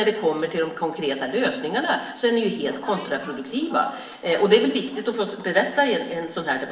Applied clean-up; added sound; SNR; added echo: none; Bus; 16 dB; reverberation time 1.4 s.